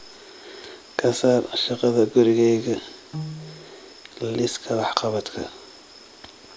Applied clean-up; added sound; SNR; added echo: none; Piano; 11 dB; none.